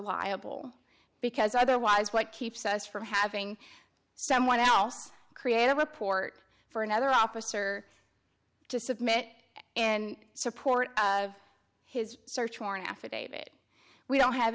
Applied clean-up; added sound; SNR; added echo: none; none; none; none.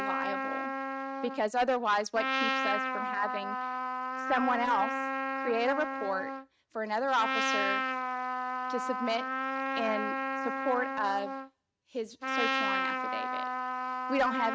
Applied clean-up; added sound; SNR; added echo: neural mask model RNNoise.